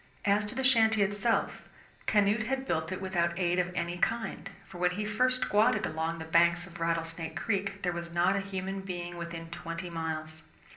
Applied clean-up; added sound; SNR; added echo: none; none; none; reverberation time 0.5 s.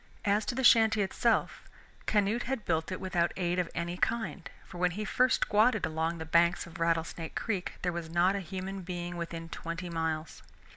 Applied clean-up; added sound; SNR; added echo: none; none; none; none.